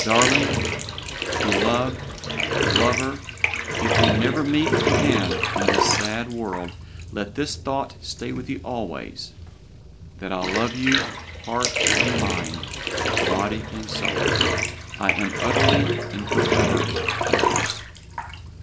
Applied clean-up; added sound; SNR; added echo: none; Bathtub (filling or washing); -4 dB; none.